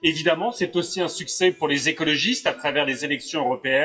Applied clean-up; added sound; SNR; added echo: classical method WPE with log-MMSE.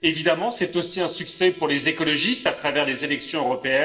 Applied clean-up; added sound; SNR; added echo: neural separator model SepFormer DNS4.